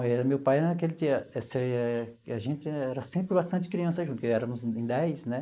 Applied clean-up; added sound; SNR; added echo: neural mask model Resemble Enhance denoiser.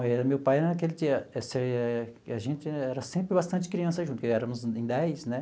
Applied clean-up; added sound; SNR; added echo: none; none; none; none.